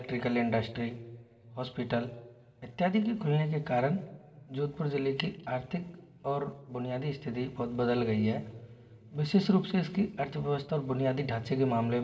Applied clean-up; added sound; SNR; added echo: none; none; none; reverberation time 2.3 s.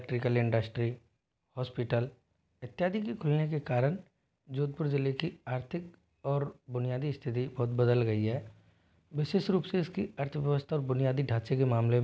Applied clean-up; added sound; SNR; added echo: none; none; none; none.